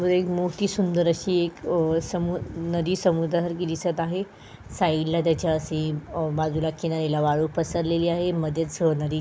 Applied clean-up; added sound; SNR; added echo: none; none; none; none.